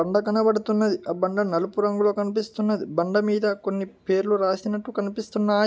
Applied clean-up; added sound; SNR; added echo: none; none; none; none.